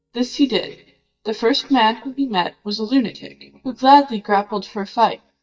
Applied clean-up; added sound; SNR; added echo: neural mask model DeepFilterNet 3.